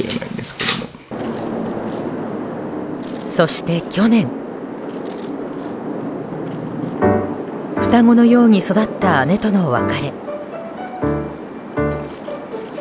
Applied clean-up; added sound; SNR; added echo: none; none; none; none.